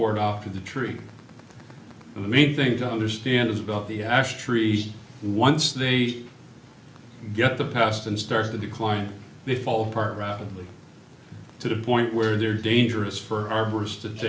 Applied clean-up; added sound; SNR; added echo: none; none; none; none.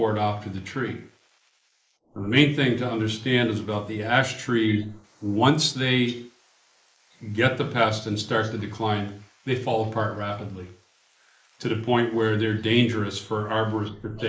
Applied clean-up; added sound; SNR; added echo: neural mask model Resemble Enhance denoiser.